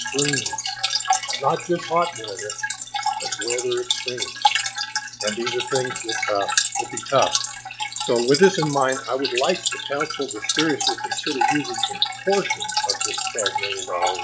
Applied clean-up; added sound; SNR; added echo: classical method log-MMSE.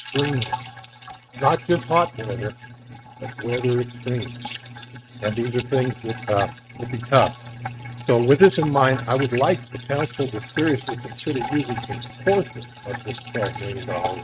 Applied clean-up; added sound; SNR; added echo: neural mask model RNNoise.